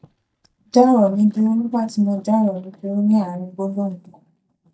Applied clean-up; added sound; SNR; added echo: neural mask model DeepFilterNet 3.